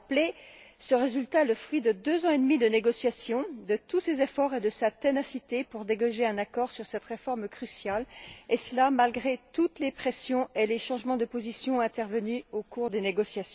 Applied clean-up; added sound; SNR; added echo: none; none; none; none.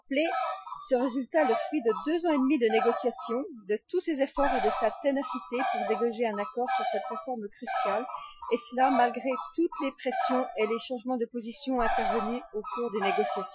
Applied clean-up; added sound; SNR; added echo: classical method Wiener filter.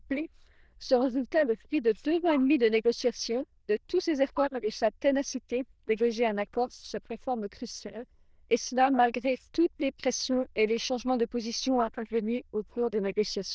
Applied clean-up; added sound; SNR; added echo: neural diffusion model UNIVERSE++.